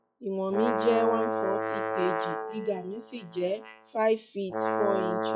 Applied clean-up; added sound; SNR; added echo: classical method log-MMSE.